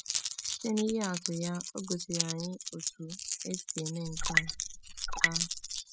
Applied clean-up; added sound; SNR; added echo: classical method spectral subtraction.